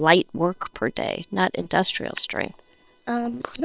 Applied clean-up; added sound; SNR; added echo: neural separator model SepFormer WHAM!.